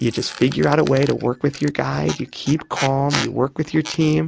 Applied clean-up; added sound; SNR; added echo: none; Squeak; 13 dB; none.